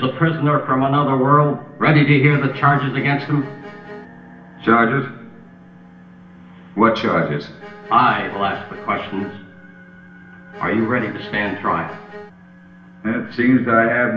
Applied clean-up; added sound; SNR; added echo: none; Bowed string instrument; 17 dB; reverberation time 0.8 s.